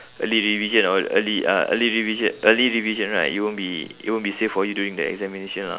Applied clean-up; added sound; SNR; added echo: none; none; none; none.